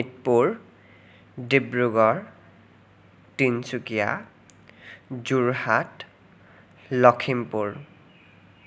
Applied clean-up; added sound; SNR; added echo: none; none; none; none.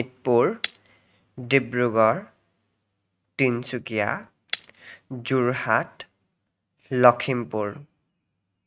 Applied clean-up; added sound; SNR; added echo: neural mask model RNNoise.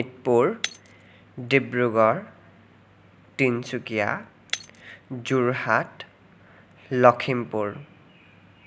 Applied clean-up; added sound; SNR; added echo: none; Shatter; 17 dB; none.